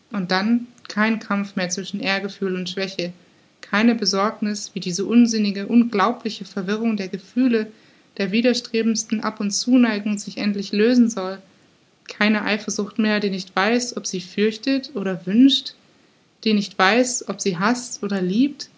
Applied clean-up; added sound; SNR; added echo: none; none; none; none.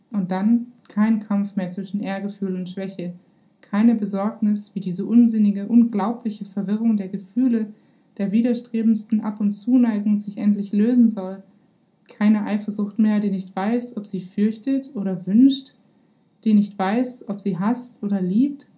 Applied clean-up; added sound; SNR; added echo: none; none; none; reverberation time 0.3 s.